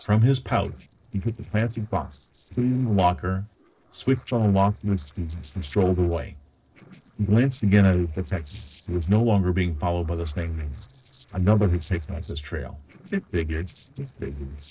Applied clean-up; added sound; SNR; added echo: neural separator model SepFormer DNS4.